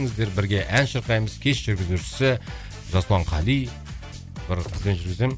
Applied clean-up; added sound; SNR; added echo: none; Gunshot, gunfire; 11 dB; none.